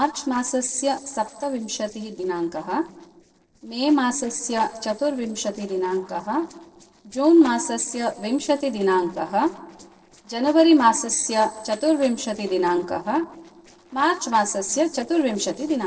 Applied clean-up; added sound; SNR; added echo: neural separator model SepFormer DNS4.